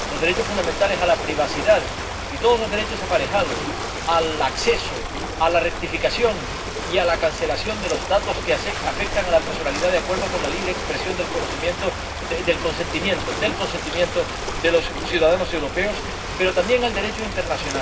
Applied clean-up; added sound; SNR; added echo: none; Ocean; 5 dB; reverberation time 0.4 s.